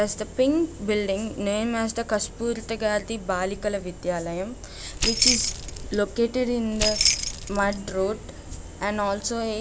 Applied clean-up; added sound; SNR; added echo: none; Keys jangling; -1 dB; none.